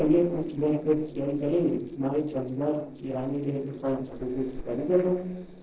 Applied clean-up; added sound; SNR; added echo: neural separator model SepFormer DNS4.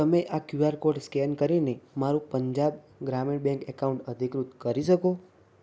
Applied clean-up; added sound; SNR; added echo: none; none; none; none.